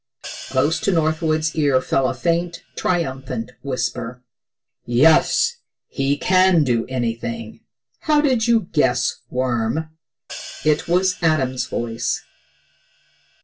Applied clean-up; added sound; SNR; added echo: none; Hi-hat; 20 dB; reverberation time 0.1 s.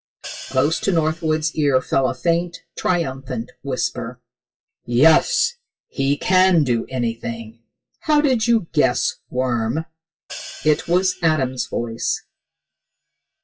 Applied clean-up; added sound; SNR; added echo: classical method WPE with log-MMSE.